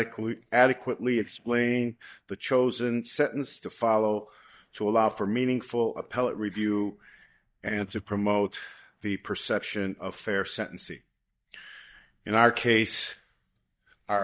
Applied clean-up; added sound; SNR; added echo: neural mask model DeepFilterNet 3.